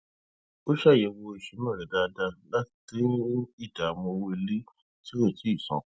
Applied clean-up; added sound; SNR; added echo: none; none; none; none.